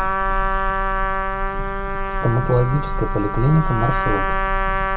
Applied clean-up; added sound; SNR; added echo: none; Trumpet; 3 dB; reverberation time 1.3 s.